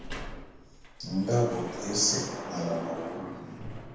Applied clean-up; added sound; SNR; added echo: none; Sliding door; 7 dB; reverberation time 0.7 s.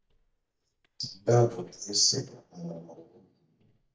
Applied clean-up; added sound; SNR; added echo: neural mask model DeepFilterNet 3.